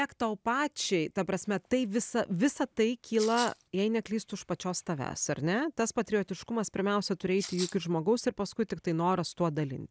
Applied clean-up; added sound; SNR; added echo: none; Rattle (instrument); 10 dB; none.